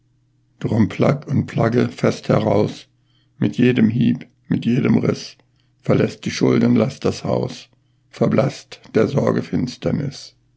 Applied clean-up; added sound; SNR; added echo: none; none; none; none.